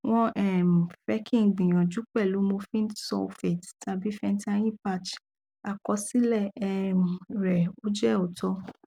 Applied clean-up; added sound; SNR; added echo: none; none; none; none.